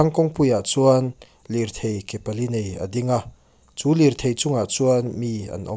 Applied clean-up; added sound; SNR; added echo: none; none; none; none.